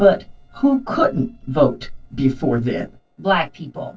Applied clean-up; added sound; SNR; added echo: neural separator model SepFormer DNS4.